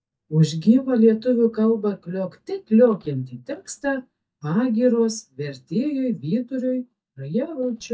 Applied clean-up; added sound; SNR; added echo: neural mask model DeepFilterNet 3.